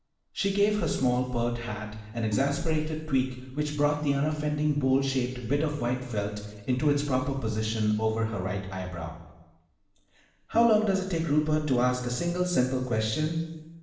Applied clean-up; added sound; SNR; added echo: none; Bowed string instrument; 13 dB; reverberation time 1.0 s.